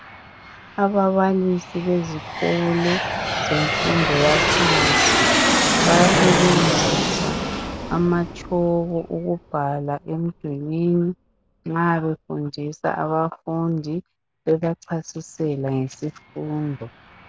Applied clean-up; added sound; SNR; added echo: none; Aircraft; 1 dB; none.